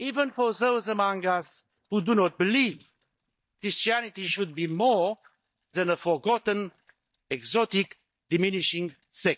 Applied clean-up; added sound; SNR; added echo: neural mask model DeepFilterNet 3.